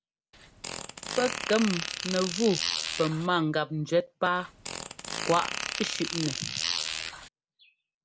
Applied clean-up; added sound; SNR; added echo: none; Fart; 4 dB; none.